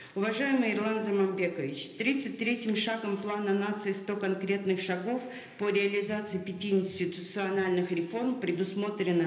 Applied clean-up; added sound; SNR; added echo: none; none; none; reverberation time 0.8 s.